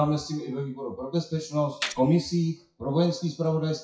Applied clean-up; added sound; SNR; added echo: classical method WPE with log-MMSE.